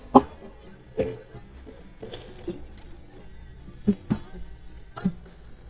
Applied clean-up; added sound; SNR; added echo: neural mask model DeepFilterNet 3.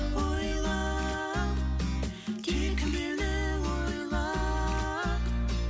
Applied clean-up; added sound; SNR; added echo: none; none; none; none.